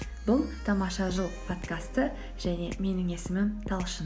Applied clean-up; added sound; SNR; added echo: none; none; none; none.